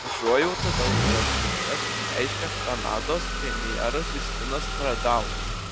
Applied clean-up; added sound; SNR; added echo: none; Engine starting / Car; -2 dB; none.